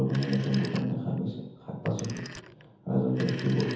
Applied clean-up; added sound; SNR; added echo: none; Telephone; 14 dB; reverberation time 0.9 s.